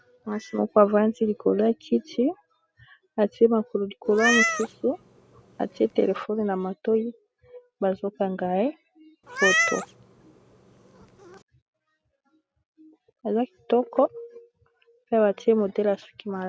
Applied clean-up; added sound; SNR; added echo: none; Meow; 3 dB; none.